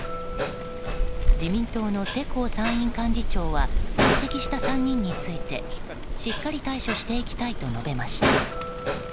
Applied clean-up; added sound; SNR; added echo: none; Rain + Dishes, pots, and pans; -4 dB; none.